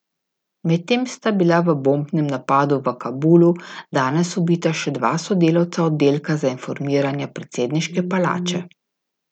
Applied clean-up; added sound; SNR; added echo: none; none; none; none.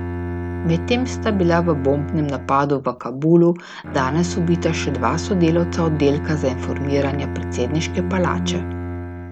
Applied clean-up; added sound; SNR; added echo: none; Bowed string instrument; 6 dB; none.